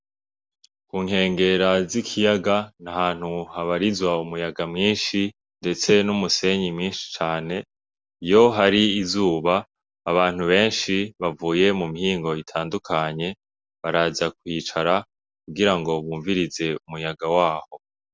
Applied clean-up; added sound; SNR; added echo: none; none; none; none.